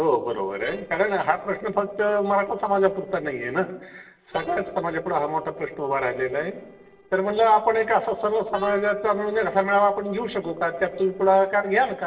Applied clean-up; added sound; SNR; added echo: neural separator model SepFormer DNS4.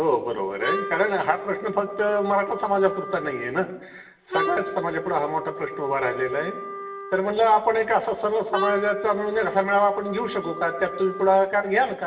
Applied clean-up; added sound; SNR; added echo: none; Wind instrument, woodwind instrument; 9 dB; reverberation time 0.9 s.